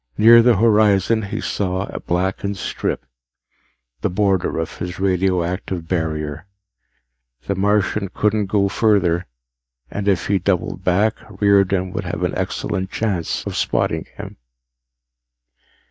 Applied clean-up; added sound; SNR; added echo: neural mask model DeepFilterNet 3.